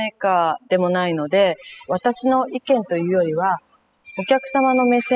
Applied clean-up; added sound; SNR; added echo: classical method spectral subtraction.